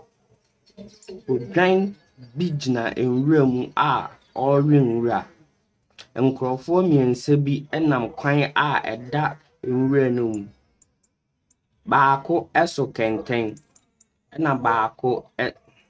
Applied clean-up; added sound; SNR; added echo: neural mask model RNNoise.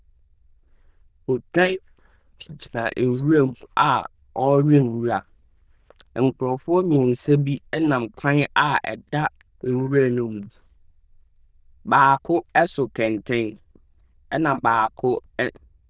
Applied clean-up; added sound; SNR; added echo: neural diffusion model UNIVERSE++.